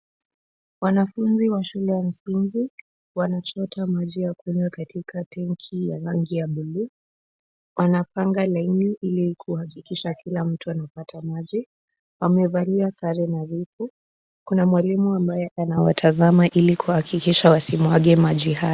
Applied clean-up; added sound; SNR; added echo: none; none; none; none.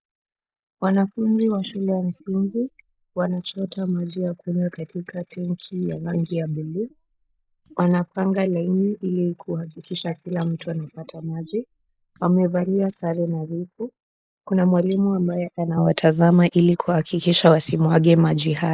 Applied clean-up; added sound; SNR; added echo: neural mask model Resemble Enhance denoiser.